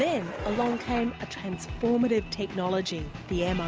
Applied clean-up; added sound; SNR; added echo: none; none; none; none.